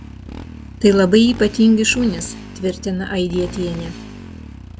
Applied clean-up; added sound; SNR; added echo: none; Motorcycle; 14 dB; none.